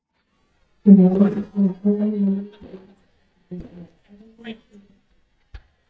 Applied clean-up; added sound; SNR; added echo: neural mask model DeepFilterNet 3.